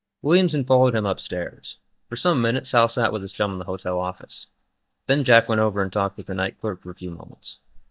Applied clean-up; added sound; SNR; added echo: neural mask model DeepFilterNet 3.